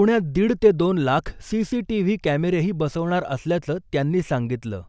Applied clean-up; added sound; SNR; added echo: none; none; none; none.